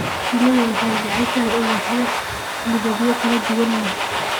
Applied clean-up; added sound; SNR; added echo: none; Domestic sounds, home sounds; 2 dB; none.